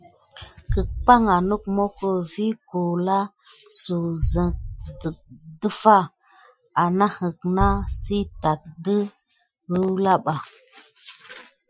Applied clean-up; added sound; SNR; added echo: classical method Wiener filter.